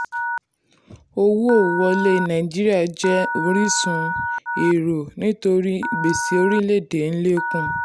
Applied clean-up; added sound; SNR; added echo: none; Telephone; 7 dB; none.